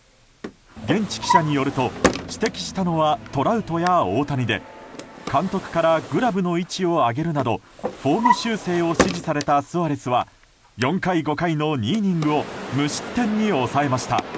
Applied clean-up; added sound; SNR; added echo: none; Drawer open or close; 7 dB; none.